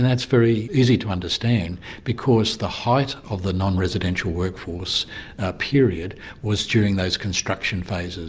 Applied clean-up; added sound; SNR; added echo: none; none; none; none.